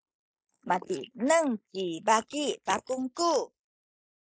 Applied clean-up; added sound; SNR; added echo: neural mask model Resemble Enhance denoiser.